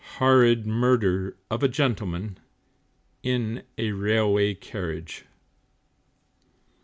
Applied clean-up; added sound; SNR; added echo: none; none; none; none.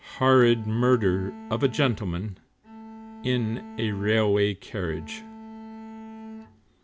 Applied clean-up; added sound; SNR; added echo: none; Bowed string instrument; 15 dB; none.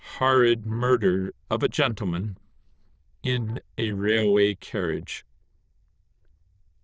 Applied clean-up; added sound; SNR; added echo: neural diffusion model UNIVERSE++.